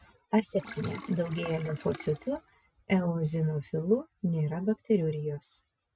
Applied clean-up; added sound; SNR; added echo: none; Sink (filling or washing); 17 dB; none.